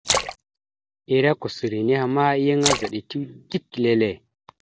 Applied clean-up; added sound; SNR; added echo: none; Splash, splatter; 7 dB; none.